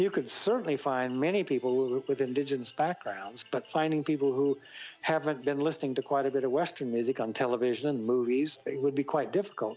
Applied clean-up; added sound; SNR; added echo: none; none; none; none.